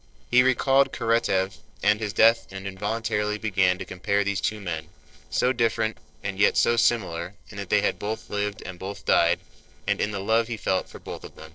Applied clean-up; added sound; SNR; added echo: neural separator model SepFormer DNS4.